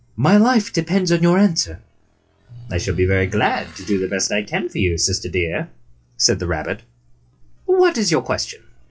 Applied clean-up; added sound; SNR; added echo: classical method log-MMSE.